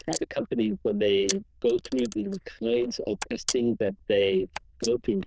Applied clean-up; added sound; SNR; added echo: neural diffusion model UNIVERSE++.